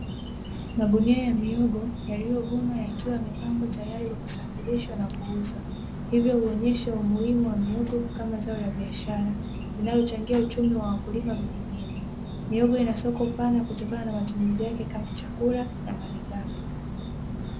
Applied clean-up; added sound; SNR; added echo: none; Insect; 6 dB; none.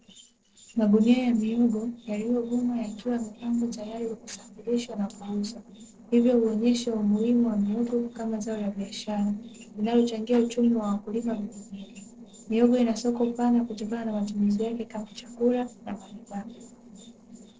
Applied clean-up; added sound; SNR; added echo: neural separator model SepFormer DNS4.